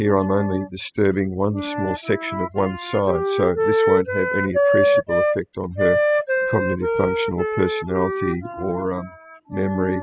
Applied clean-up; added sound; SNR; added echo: classical method spectral subtraction.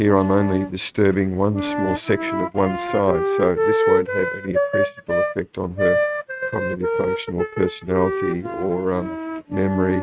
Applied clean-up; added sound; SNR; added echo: neural mask model RNNoise.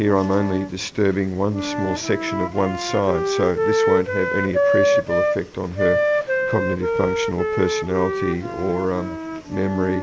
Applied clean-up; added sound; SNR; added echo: none; Wind instrument, woodwind instrument; 0 dB; none.